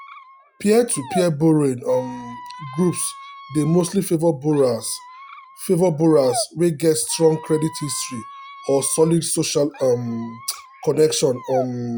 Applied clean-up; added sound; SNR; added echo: classical method log-MMSE.